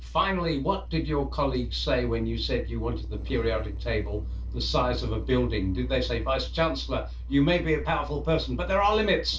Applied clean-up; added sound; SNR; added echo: neural separator model SepFormer DNS4.